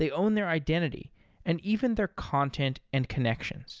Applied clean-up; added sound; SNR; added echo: none; none; none; none.